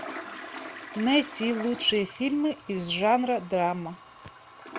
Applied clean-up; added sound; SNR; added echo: none; Toilet flush; 14 dB; none.